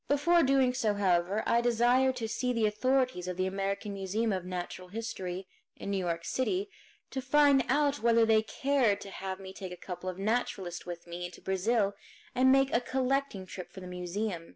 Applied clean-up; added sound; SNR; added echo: none; none; none; none.